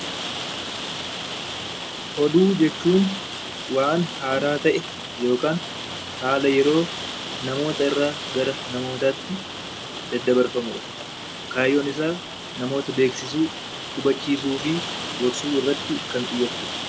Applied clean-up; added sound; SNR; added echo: none; Rain; 8 dB; none.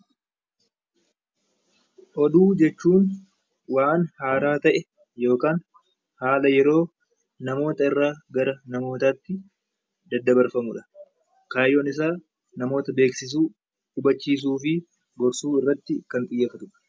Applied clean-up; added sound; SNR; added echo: none; none; none; none.